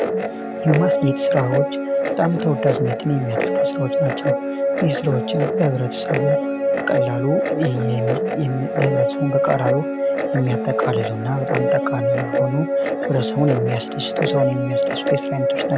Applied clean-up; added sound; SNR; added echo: none; Guitar; -1 dB; none.